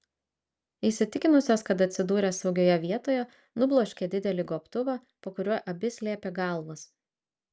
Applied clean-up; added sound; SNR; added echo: none; none; none; none.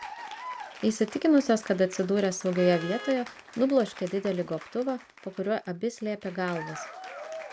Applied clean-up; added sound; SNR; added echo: none; Applause / Cheering + Vehicle horn, car horn, honking; 15 dB; none.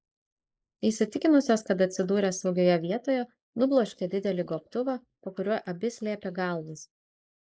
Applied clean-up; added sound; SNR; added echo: neural mask model Resemble Enhance denoiser.